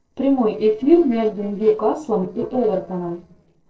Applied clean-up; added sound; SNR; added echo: neural separator model SepFormer DNS4.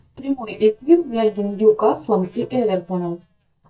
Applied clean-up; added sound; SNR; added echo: neural mask model DeepFilterNet 3.